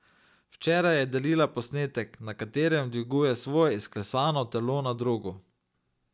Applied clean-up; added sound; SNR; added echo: none; none; none; none.